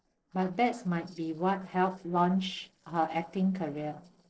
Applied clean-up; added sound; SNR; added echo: neural separator model SepFormer DNS4.